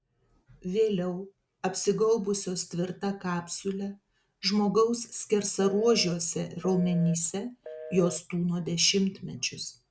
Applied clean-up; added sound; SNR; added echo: none; Telephone; 14 dB; none.